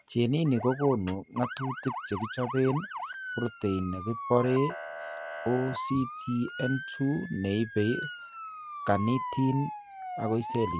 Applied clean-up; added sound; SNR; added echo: none; Motor vehicle (road) / Siren; 9 dB; none.